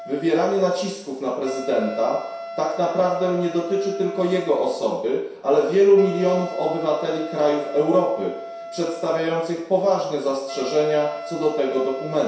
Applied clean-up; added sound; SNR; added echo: none; Wind instrument, woodwind instrument; 13 dB; reverberation time 0.7 s.